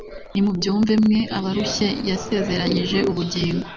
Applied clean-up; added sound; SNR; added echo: none; Thunder / Rain; 17 dB; none.